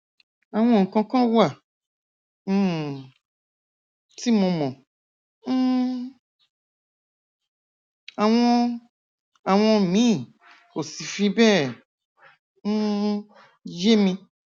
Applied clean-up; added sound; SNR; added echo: none; none; none; none.